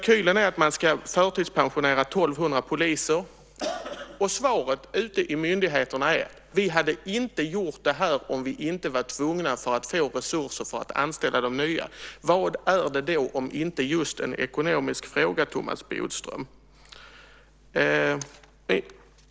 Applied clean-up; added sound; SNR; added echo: none; none; none; none.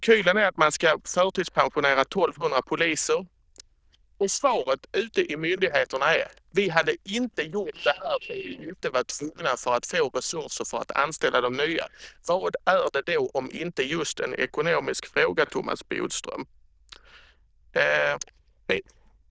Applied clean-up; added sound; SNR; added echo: neural diffusion model UNIVERSE++.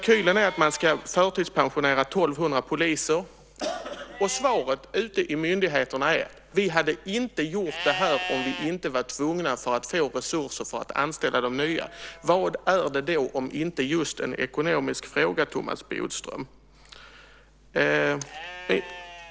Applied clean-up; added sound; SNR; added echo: none; Livestock, farm animals, working animals; 16 dB; none.